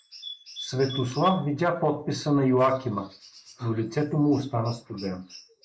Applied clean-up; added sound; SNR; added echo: neural mask model Resemble Enhance denoiser.